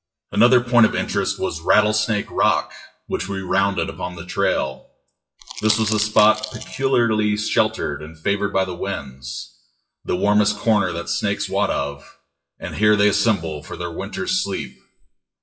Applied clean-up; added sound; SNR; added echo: classical method WPE with log-MMSE.